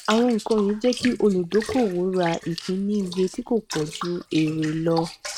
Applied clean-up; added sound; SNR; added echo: neural mask model RNNoise.